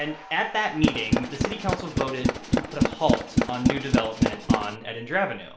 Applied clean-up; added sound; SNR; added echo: none; Tools; -4 dB; reverberation time 0.4 s.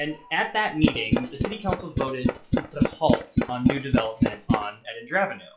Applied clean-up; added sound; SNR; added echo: classical method WPE with log-MMSE.